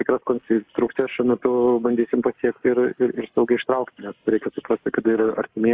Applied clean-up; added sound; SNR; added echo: neural mask model Resemble Enhance denoiser.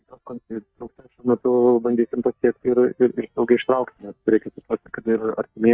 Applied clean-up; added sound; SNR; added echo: neural mask model DeepFilterNet 3.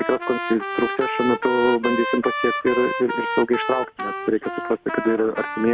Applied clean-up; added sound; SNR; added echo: none; Trumpet; 5 dB; none.